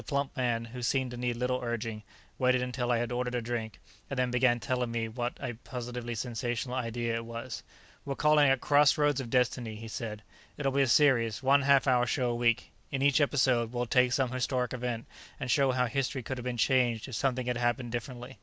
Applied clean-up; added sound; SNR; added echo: none; none; none; none.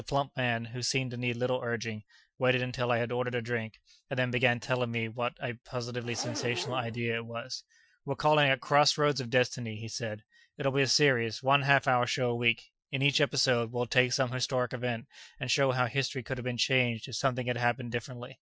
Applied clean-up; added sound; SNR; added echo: classical method Wiener filter.